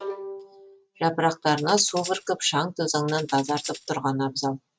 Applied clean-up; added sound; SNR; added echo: neural mask model RNNoise.